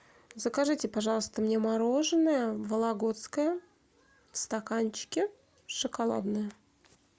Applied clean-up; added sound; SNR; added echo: none; none; none; none.